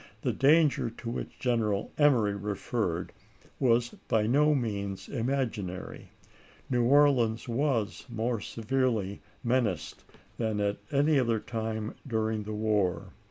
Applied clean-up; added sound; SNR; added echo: none; none; none; none.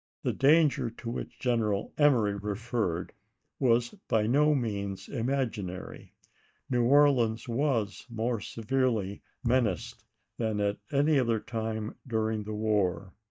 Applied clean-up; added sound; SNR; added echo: neural mask model DeepFilterNet 3.